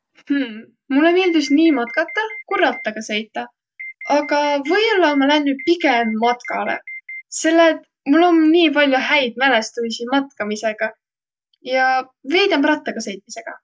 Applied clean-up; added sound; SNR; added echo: none; Alarm; 15 dB; none.